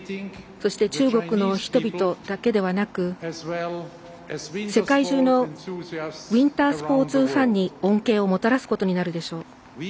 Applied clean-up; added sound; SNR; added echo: none; none; none; none.